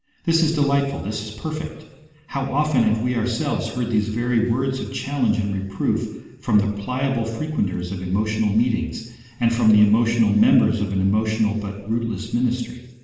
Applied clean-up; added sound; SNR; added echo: none; none; none; reverberation time 1.1 s.